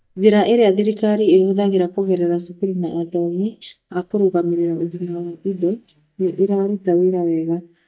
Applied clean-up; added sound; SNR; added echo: neural mask model DeepFilterNet 3.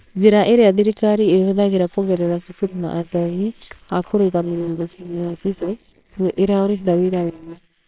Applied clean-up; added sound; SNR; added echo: neural separator model SepFormer WHAMR!.